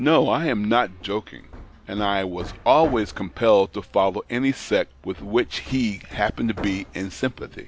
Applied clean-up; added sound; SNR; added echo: none; Hammer; 18 dB; none.